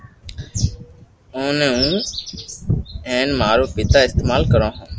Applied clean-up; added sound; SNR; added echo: none; none; none; none.